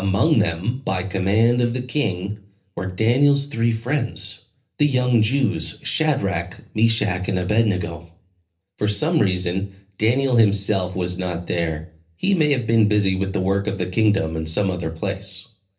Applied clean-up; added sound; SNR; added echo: none; none; none; reverberation time 0.3 s.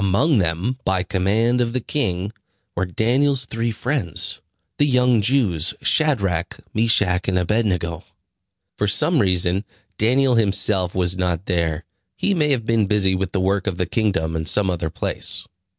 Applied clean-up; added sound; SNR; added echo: none; none; none; none.